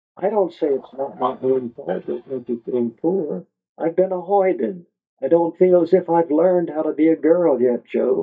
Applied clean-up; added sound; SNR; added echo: neural mask model DeepFilterNet 3.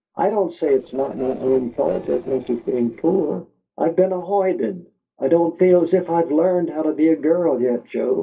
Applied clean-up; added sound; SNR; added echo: neural separator model SepFormer DNS4.